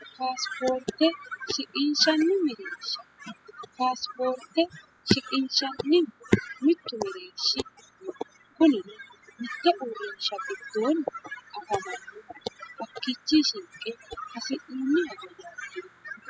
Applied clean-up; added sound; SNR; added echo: classical method spectral subtraction.